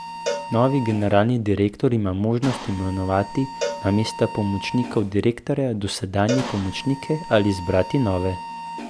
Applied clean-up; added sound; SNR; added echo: none; Cowbell + Mechanisms; 11 dB; none.